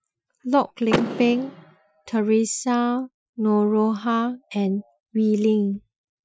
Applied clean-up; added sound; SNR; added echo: classical method Wiener filter.